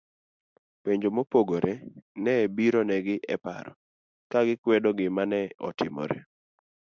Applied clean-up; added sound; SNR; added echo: none; none; none; none.